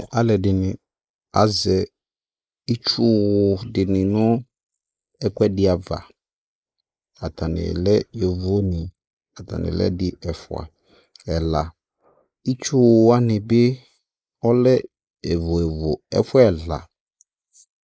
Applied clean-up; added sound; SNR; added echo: neural mask model Resemble Enhance denoiser.